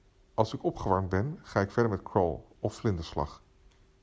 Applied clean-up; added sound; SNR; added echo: none; none; none; none.